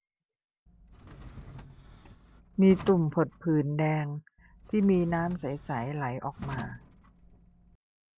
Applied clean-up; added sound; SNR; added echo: none; Drawer open or close; 18 dB; none.